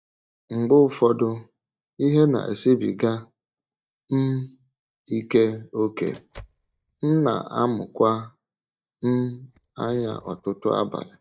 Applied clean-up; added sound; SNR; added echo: neural mask model DeepFilterNet 3.